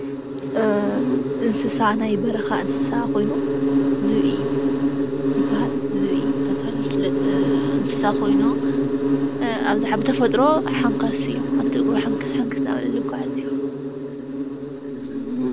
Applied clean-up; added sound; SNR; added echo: none; Insect; -4 dB; none.